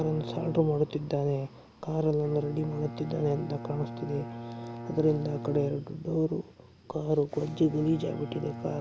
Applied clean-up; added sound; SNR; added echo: none; Bowed string instrument; 11 dB; none.